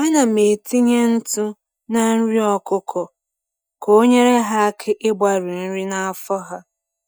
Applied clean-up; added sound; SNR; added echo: neural mask model DeepFilterNet 3.